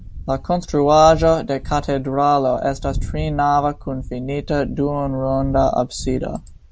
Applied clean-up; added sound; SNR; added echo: none; Wind; 11 dB; none.